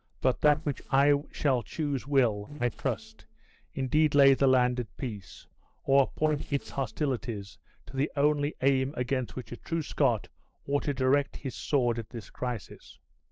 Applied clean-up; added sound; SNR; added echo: neural separator model SepFormer DNS4.